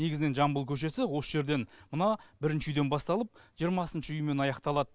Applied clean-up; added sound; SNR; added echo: none; none; none; none.